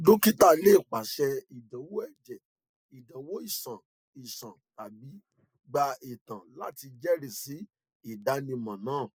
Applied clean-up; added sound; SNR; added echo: neural mask model Resemble Enhance denoiser.